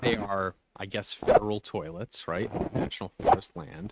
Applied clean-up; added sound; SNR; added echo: neural mask model RNNoise.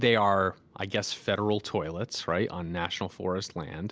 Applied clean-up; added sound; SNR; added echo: none; none; none; none.